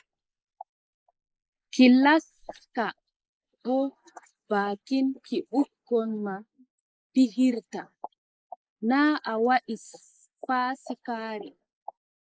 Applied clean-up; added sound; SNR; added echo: neural mask model Resemble Enhance denoiser.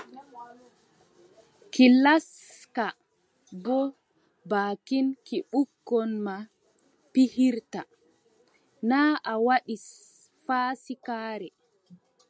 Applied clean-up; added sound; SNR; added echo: none; none; none; none.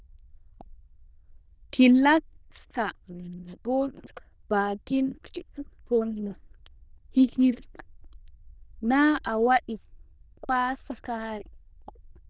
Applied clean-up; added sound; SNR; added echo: neural diffusion model UNIVERSE++.